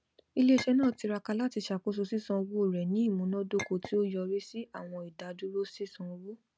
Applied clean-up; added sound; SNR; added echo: none; Chink, clink; 13 dB; none.